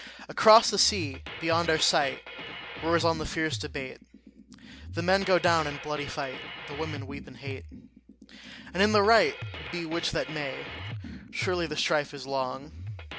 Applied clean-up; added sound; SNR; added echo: none; Drum kit; 12 dB; none.